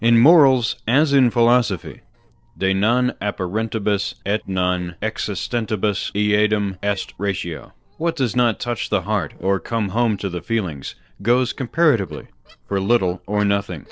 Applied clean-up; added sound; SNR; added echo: neural separator model SepFormer DNS4.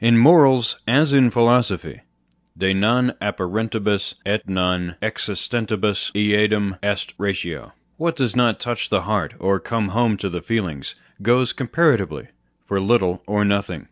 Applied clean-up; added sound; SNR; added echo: none; none; none; none.